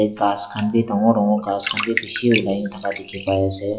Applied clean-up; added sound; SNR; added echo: classical method log-MMSE.